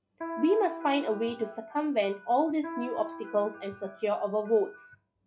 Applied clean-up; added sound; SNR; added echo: classical method log-MMSE.